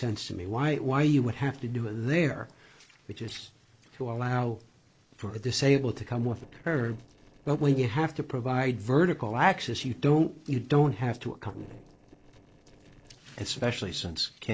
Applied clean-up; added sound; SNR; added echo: neural separator model SepFormer DNS4.